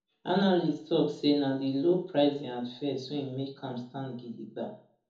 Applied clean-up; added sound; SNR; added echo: none; none; none; reverberation time 0.6 s.